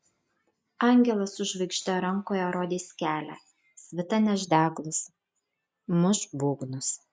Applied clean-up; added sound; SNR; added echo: none; none; none; none.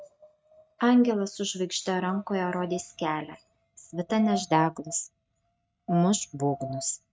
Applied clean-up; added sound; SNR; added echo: neural mask model RNNoise.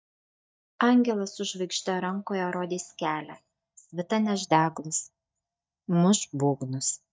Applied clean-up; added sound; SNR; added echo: neural mask model DeepFilterNet 3.